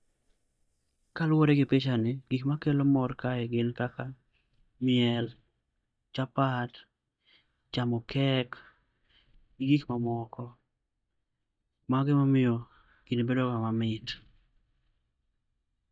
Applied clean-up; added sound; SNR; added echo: neural mask model DeepFilterNet 3.